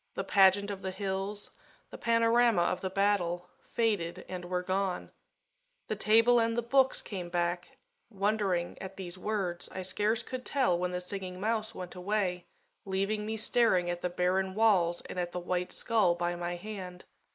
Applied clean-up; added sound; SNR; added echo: neural mask model Resemble Enhance denoiser.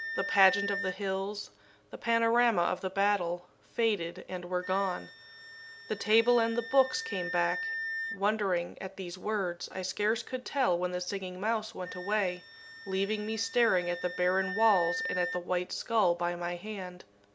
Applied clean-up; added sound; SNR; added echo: none; Wind instrument, woodwind instrument; 11 dB; none.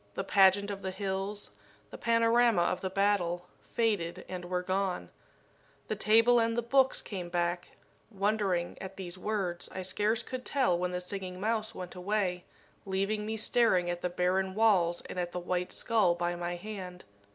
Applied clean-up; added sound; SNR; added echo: none; none; none; none.